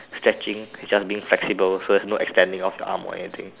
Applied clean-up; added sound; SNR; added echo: none; none; none; none.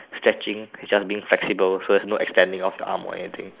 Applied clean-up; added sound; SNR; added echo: neural mask model Resemble Enhance denoiser.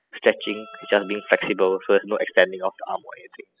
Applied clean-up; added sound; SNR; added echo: classical method spectral subtraction.